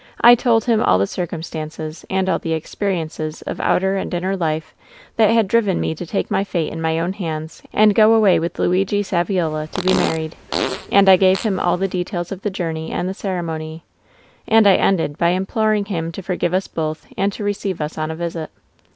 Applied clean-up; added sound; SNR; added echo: none; Fart; 8 dB; none.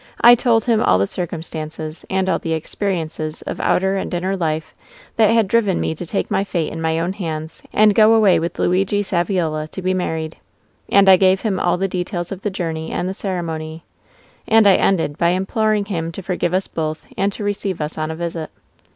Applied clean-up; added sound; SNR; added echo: none; none; none; none.